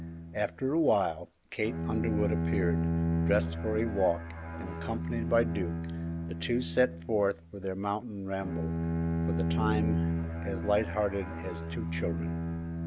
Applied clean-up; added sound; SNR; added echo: none; Bowed string instrument; 1 dB; none.